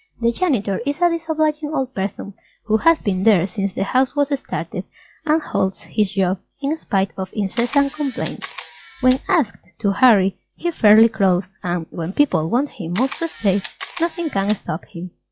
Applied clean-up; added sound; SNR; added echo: classical method log-MMSE.